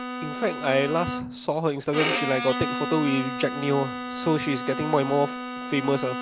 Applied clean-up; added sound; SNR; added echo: none; Bowed string instrument; 5 dB; none.